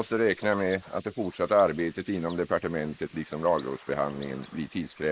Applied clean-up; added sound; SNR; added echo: neural mask model Resemble Enhance denoiser.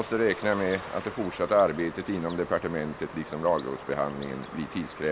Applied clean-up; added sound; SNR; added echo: none; Bird; 14 dB; none.